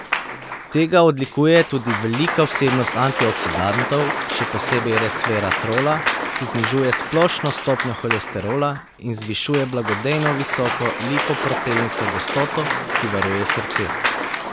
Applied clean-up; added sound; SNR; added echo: none; Applause / Cheering; 3 dB; none.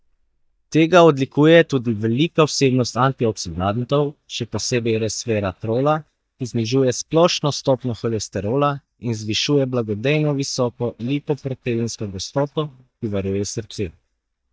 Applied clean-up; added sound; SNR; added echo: neural mask model DeepFilterNet 3.